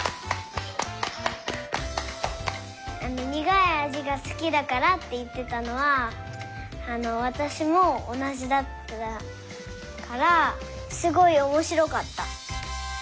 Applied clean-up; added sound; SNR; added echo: none; none; none; none.